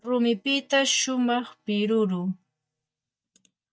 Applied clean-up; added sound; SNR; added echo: neural mask model DeepFilterNet 3.